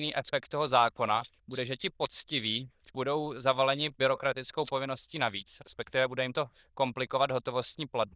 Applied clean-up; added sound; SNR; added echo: neural diffusion model UNIVERSE++.